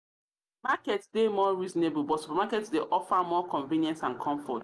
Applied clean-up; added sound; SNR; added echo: none; none; none; none.